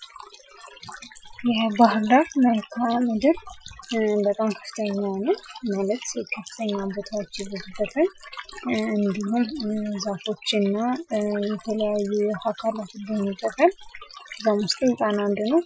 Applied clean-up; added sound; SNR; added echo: classical method Wiener filter.